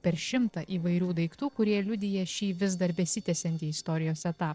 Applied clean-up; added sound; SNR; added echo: neural separator model SepFormer DNS4.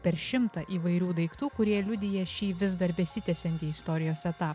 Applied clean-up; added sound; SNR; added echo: none; none; none; none.